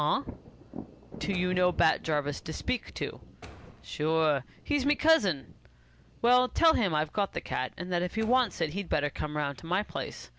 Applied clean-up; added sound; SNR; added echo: none; Door + Thunder; 18 dB; none.